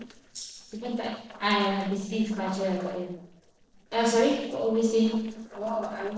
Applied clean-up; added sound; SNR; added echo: neural separator model SepFormer DNS4.